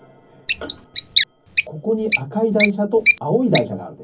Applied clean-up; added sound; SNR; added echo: none; Bird; 1 dB; reverberation time 0.3 s.